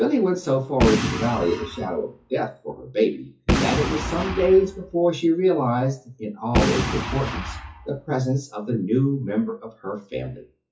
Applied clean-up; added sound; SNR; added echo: classical method WPE with log-MMSE.